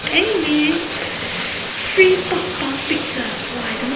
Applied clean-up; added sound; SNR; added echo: none; Bathtub (filling or washing); 6 dB; reverberation time 0.8 s.